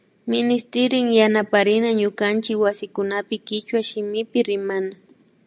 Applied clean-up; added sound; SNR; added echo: none; none; none; none.